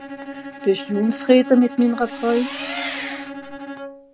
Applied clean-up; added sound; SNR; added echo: none; Engine + Bowed string instrument; 11 dB; none.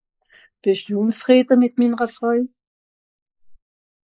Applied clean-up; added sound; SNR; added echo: neural mask model Resemble Enhance denoiser.